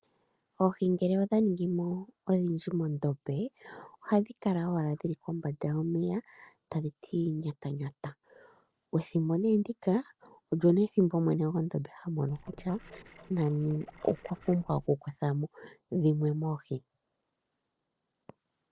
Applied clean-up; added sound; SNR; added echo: neural separator model SepFormer DNS4.